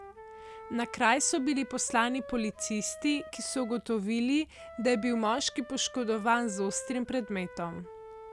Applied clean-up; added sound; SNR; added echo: none; Wind instrument, woodwind instrument; 15 dB; none.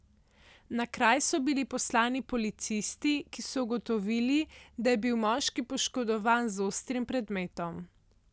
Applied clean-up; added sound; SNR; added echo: none; none; none; none.